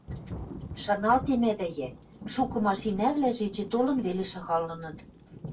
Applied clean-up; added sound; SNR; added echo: none; Thunder / Rain; 13 dB; reverberation time 0.2 s.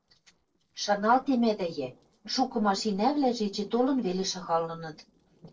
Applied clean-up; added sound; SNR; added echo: neural separator model SepFormer DNS4.